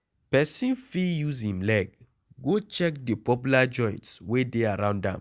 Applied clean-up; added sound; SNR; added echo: none; none; none; none.